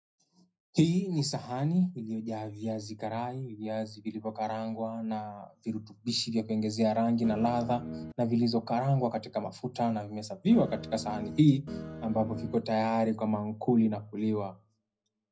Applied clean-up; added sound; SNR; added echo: none; Guitar; 9 dB; reverberation time 0.3 s.